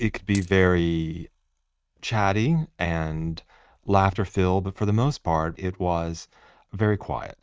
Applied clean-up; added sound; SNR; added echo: neural mask model RNNoise.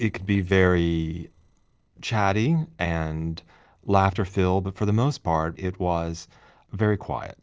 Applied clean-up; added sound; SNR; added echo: neural separator model SepFormer DNS4.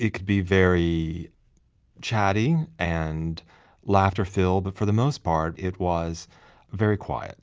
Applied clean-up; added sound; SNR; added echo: none; none; none; none.